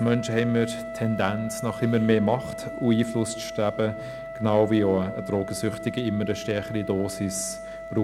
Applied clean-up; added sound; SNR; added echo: none; Wind instrument, woodwind instrument; 11 dB; none.